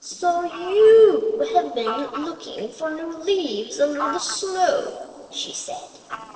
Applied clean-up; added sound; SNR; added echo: neural separator model SepFormer DNS4.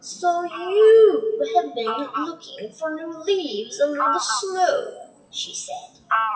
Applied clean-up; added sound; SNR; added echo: classical method WPE with log-MMSE.